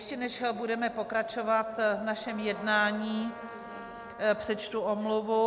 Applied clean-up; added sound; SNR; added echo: none; Dog + Trumpet; 18 dB; none.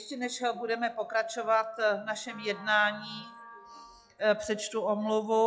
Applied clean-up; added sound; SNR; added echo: classical method log-MMSE.